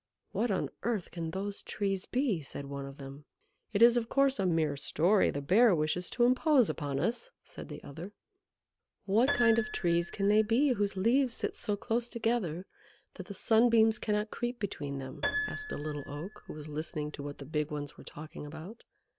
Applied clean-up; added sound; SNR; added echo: none; Piano; 10 dB; none.